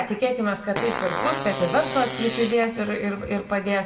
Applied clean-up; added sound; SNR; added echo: none; Fart; 6 dB; reverberation time 0.8 s.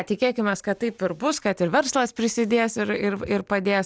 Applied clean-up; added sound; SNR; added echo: none; none; none; none.